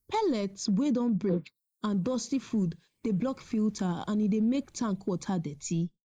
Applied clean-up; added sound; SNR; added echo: neural mask model Resemble Enhance denoiser.